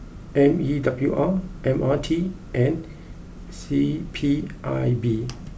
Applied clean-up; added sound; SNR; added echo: none; none; none; none.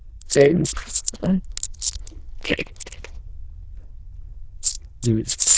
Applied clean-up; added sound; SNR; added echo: neural diffusion model UNIVERSE++.